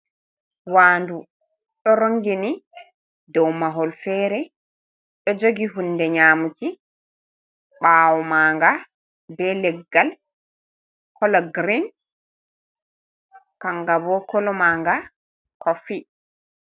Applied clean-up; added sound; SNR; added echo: none; none; none; none.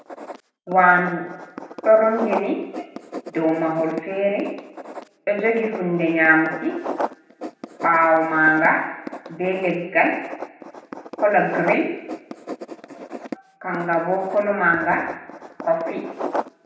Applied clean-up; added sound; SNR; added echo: none; Writing; 11 dB; reverberation time 0.9 s.